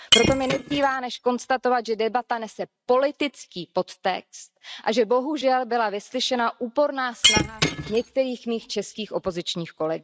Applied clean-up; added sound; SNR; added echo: neural mask model RNNoise.